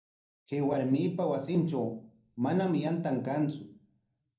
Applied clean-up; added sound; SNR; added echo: none; none; none; reverberation time 0.6 s.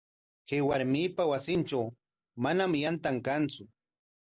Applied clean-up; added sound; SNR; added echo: none; none; none; none.